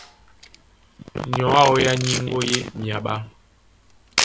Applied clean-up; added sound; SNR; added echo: none; Camera; 8 dB; none.